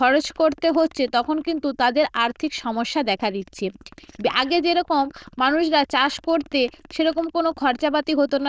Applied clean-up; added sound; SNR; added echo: neural diffusion model UNIVERSE++.